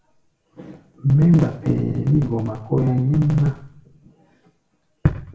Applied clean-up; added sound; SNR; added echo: none; none; none; reverberation time 0.6 s.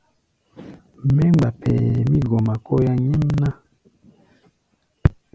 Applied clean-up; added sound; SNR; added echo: none; none; none; none.